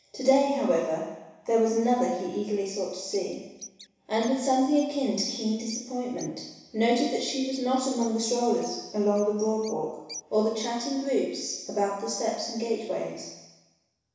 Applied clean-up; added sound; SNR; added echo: none; Bird; 20 dB; reverberation time 1.1 s.